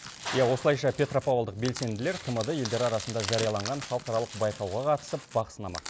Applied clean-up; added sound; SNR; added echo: none; Clapping + Crushing; 11 dB; none.